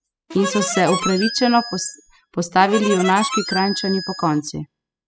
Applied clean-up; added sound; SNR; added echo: classical method spectral subtraction.